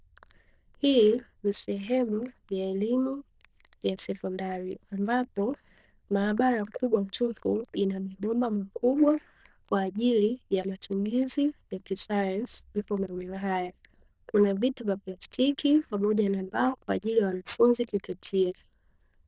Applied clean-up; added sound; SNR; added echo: neural diffusion model UNIVERSE++.